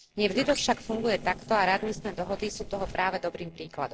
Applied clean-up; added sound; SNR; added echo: neural separator model SepFormer DNS4.